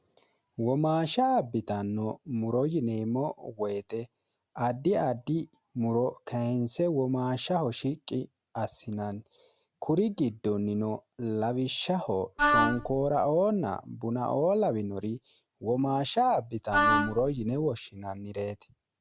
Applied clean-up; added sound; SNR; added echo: none; Wind instrument, woodwind instrument; -2 dB; none.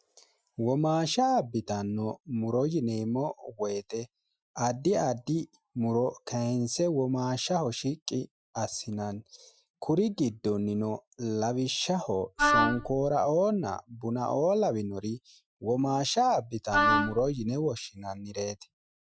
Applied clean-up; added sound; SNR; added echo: classical method Wiener filter.